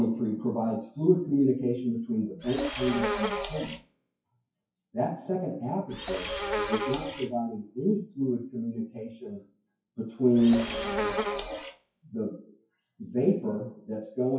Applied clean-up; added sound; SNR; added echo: classical method WPE with log-MMSE.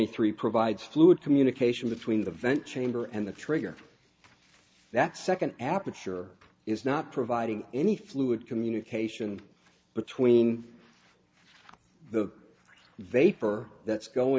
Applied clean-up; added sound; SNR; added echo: none; none; none; none.